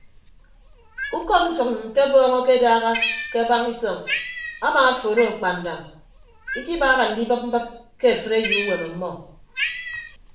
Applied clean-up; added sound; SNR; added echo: none; Cat; 10 dB; reverberation time 0.6 s.